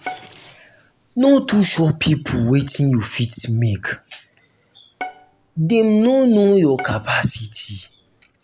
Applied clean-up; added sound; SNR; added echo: none; Bowed string instrument; 19 dB; none.